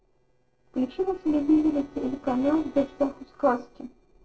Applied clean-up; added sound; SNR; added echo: neural separator model SepFormer DNS4.